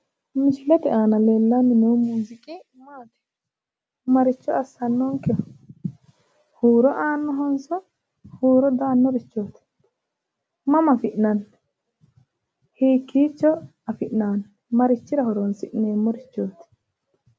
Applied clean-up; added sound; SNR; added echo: none; none; none; none.